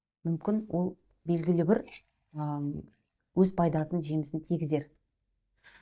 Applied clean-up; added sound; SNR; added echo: neural mask model DeepFilterNet 3.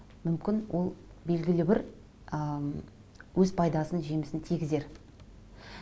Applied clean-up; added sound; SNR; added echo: none; none; none; none.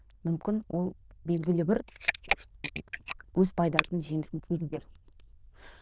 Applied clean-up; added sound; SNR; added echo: neural diffusion model UNIVERSE++.